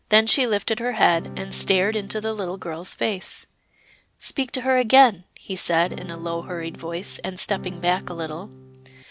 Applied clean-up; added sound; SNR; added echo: none; Acoustic guitar / Strum; 15 dB; none.